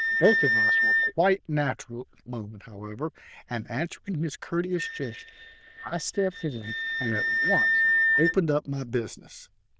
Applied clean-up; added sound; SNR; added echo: neural diffusion model UNIVERSE++.